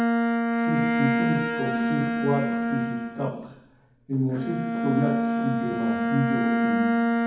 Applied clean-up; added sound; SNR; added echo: none; Bowed string instrument; -4 dB; reverberation time 1.2 s.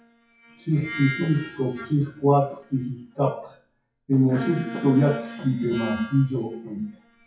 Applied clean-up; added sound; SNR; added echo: classical method WPE with log-MMSE.